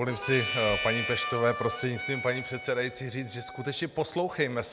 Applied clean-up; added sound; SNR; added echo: none; Harmonica; 5 dB; none.